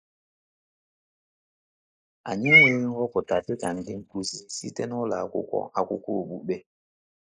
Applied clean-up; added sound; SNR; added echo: neural mask model Resemble Enhance denoiser.